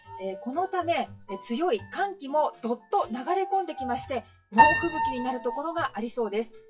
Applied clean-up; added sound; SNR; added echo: classical method WPE with log-MMSE.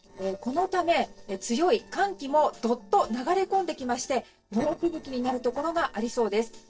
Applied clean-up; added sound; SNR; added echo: neural separator model SepFormer DNS4.